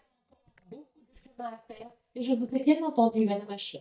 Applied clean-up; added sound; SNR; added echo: neural mask model DeepFilterNet 3.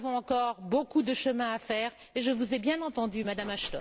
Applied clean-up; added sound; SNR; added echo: none; none; none; none.